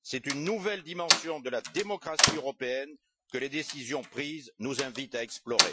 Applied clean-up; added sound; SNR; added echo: classical method Wiener filter.